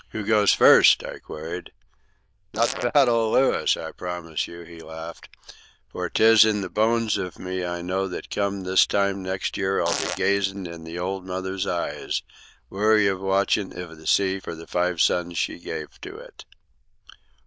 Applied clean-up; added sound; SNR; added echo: neural diffusion model UNIVERSE++.